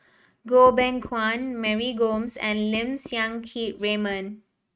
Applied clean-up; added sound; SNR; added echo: neural mask model RNNoise.